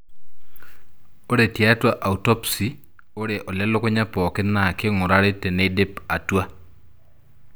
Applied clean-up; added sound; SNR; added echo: none; none; none; none.